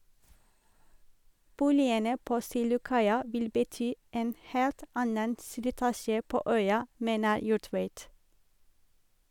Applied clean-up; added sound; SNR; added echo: none; none; none; none.